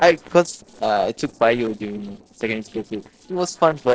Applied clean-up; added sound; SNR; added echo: neural separator model SepFormer DNS4.